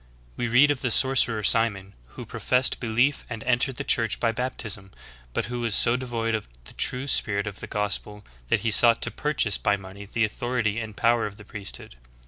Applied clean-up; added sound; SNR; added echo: none; none; none; none.